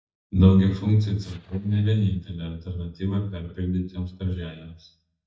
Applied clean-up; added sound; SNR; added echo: neural mask model DeepFilterNet 3.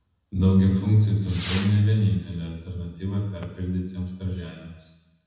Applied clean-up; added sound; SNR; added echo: none; Whoosh, swoosh, swish / Fireworks; 18 dB; reverberation time 1.0 s.